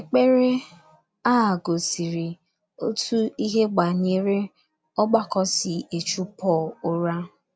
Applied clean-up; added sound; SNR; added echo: none; none; none; none.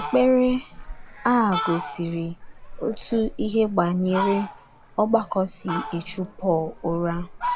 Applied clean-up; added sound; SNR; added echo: none; Fowl; 10 dB; none.